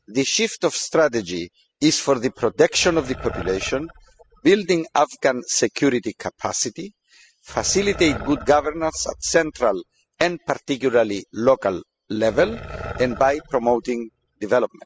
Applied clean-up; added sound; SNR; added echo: classical method spectral subtraction.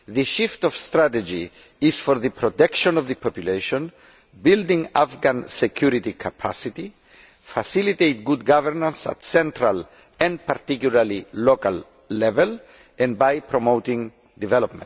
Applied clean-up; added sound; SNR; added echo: none; none; none; none.